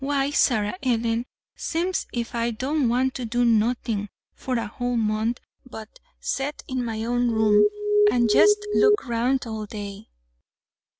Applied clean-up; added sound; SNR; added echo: none; Alarm; -5 dB; none.